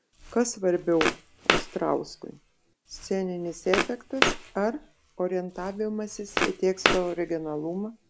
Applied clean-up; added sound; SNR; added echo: none; Walk, footsteps; 2 dB; none.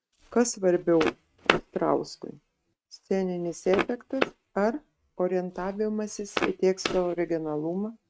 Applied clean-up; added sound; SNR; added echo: neural mask model RNNoise.